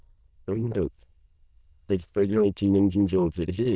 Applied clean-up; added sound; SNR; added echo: neural diffusion model UNIVERSE++.